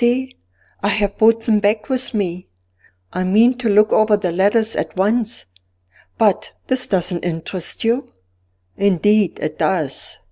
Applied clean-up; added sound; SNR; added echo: none; none; none; none.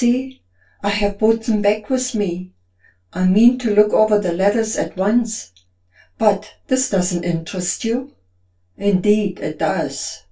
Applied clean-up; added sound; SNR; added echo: none; none; none; reverberation time 0.2 s.